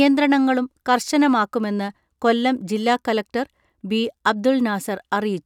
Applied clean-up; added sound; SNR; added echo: none; none; none; none.